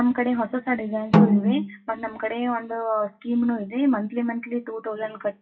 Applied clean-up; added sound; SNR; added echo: classical method WPE with log-MMSE.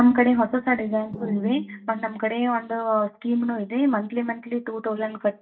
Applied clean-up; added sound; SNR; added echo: neural mask model DeepFilterNet 3.